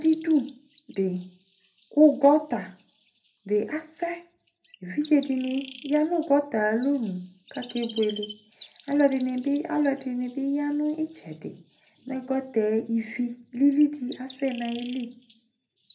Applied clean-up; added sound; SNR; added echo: none; Chirp, tweet; 14 dB; reverberation time 0.3 s.